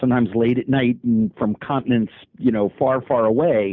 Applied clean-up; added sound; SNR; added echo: none; none; none; none.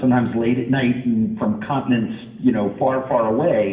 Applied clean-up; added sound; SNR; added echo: none; none; none; reverberation time 1.1 s.